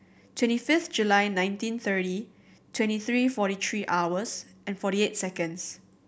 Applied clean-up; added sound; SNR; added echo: none; none; none; none.